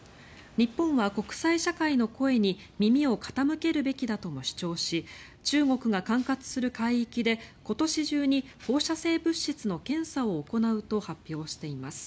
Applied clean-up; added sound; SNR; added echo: none; none; none; none.